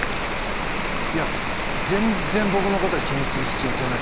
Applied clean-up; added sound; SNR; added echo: none; Rain; -3 dB; none.